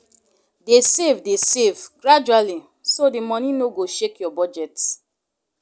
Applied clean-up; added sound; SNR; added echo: none; none; none; none.